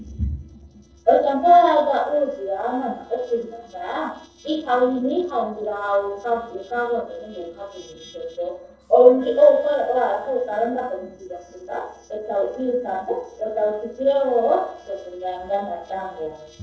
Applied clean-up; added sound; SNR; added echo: neural separator model SepFormer DNS4.